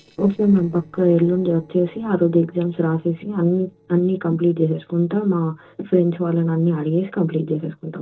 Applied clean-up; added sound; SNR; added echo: neural separator model SepFormer DNS4.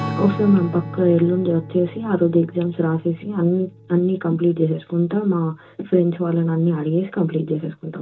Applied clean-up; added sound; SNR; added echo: none; Strum; 15 dB; reverberation time 0.2 s.